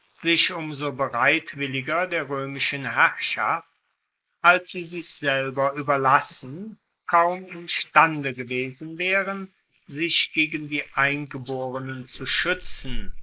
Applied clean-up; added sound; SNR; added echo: neural mask model Resemble Enhance denoiser.